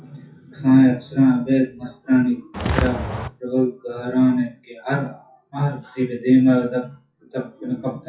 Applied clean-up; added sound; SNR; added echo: classical method WPE with log-MMSE.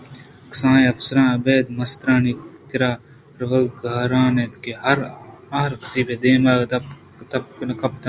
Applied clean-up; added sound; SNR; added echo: none; none; none; none.